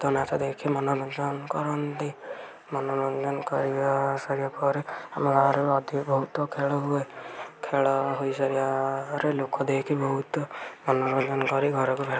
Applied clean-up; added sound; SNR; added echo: none; none; none; none.